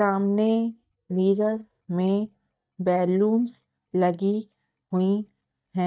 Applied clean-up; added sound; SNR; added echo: neural mask model DeepFilterNet 3.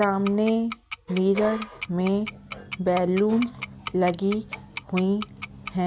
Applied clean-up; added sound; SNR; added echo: none; Tick-tock; 14 dB; none.